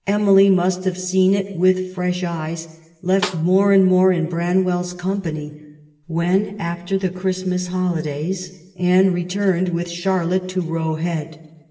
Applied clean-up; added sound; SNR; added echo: none; Snare drum; 13 dB; reverberation time 0.9 s.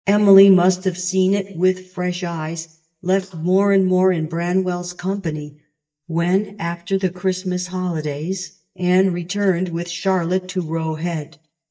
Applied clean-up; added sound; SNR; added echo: neural mask model DeepFilterNet 3.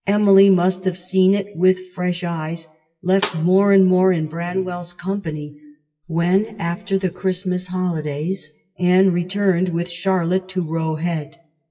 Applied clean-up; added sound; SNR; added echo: classical method WPE with log-MMSE.